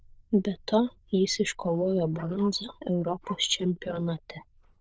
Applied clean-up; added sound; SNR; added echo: neural diffusion model UNIVERSE++.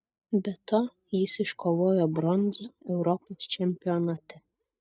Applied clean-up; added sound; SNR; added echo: neural mask model DeepFilterNet 3.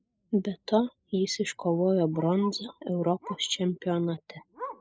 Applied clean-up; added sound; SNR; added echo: neural mask model Resemble Enhance denoiser.